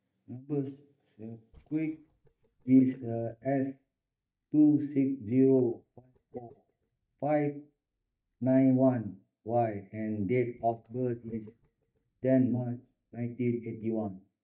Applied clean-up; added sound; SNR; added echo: neural mask model DeepFilterNet 3.